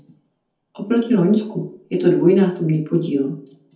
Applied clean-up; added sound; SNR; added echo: none; none; none; reverberation time 0.5 s.